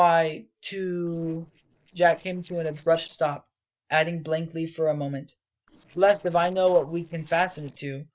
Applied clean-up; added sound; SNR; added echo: neural separator model SepFormer DNS4.